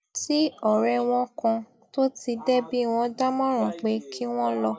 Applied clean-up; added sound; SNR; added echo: none; none; none; none.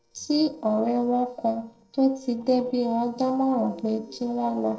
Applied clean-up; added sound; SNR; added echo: neural separator model SepFormer DNS4.